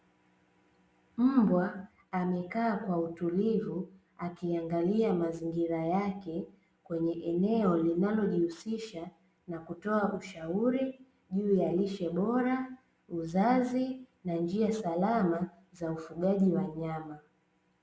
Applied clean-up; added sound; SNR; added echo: none; none; none; none.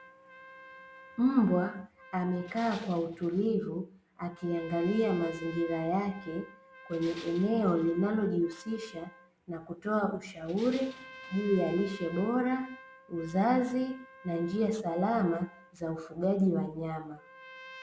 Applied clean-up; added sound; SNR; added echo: none; Trumpet + Tools; 19 dB; none.